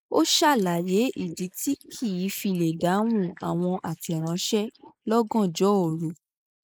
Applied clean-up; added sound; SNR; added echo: neural mask model Resemble Enhance denoiser.